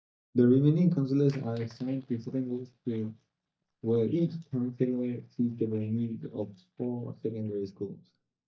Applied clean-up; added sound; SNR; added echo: neural mask model DeepFilterNet 3.